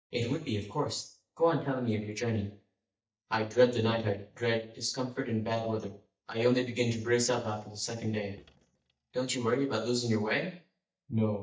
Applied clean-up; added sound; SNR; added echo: neural mask model DeepFilterNet 3.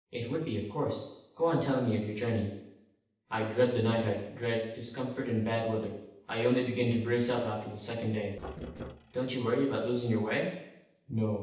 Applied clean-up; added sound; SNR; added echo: neural separator model SepFormer DNS4.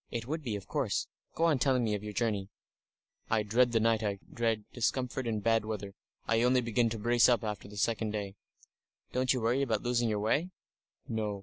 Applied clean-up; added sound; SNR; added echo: none; none; none; none.